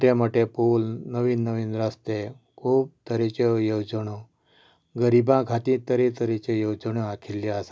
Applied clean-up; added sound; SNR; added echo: none; none; none; none.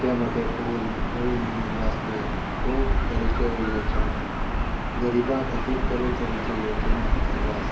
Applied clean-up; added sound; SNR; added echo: none; Gull, seagull / Ocean; -4 dB; reverberation time 0.6 s.